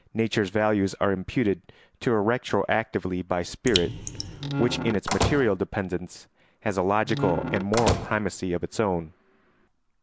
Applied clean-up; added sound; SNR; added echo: none; Squeak / Slam / Wood + Raindrop; 4 dB; none.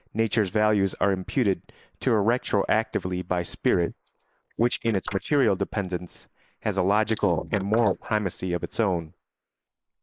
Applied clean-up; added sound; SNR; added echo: neural mask model Resemble Enhance denoiser.